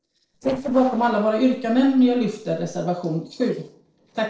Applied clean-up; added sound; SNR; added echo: neural separator model SepFormer DNS4.